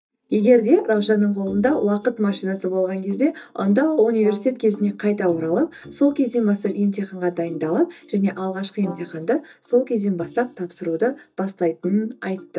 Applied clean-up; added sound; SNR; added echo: neural mask model DeepFilterNet 3.